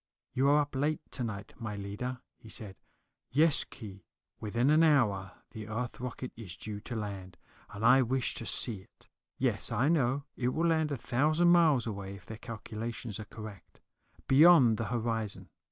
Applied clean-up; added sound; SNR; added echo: none; none; none; none.